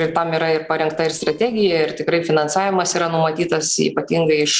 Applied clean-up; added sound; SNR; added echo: neural separator model SepFormer DNS4.